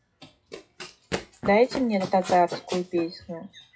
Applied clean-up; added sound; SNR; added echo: classical method WPE with log-MMSE.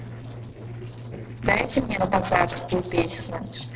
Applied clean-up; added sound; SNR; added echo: neural separator model SepFormer DNS4.